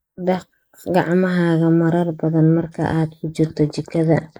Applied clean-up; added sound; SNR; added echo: neural mask model Resemble Enhance denoiser.